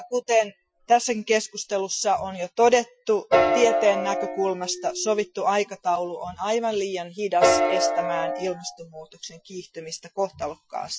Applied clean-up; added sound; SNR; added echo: classical method Wiener filter.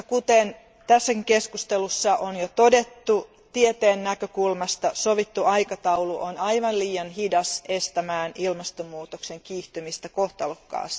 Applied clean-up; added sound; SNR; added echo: none; none; none; none.